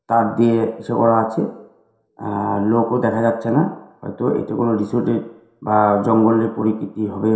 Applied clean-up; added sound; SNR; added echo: none; none; none; reverberation time 0.7 s.